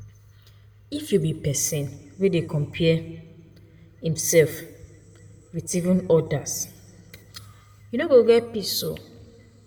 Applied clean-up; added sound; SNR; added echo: none; none; none; reverberation time 0.6 s.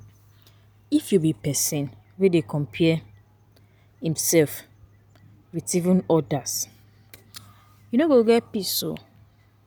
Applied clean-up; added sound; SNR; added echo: none; none; none; none.